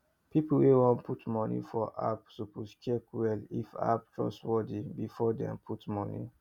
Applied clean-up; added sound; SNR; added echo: none; none; none; none.